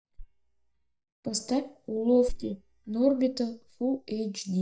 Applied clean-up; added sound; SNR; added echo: neural mask model DeepFilterNet 3.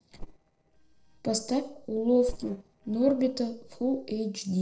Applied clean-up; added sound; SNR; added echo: neural separator model SepFormer DNS4.